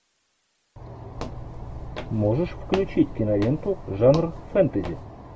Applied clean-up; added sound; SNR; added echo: none; Walk, footsteps; 11 dB; none.